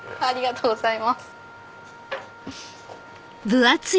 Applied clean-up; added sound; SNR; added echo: none; Wind instrument, woodwind instrument; 20 dB; none.